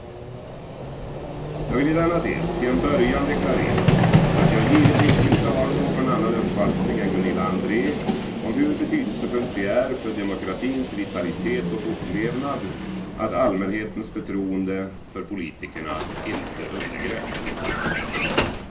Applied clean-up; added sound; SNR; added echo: none; Vehicle; -1 dB; reverberation time 0.2 s.